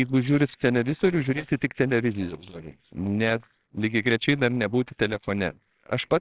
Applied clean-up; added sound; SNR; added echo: neural separator model SepFormer WHAMR!.